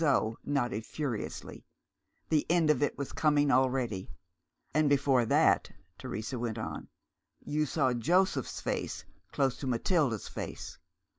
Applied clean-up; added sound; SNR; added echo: none; none; none; none.